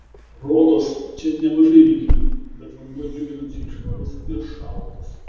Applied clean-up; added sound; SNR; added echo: none; Wind; 4 dB; reverberation time 1.1 s.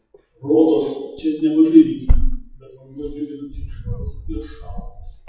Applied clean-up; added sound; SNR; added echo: classical method WPE with log-MMSE.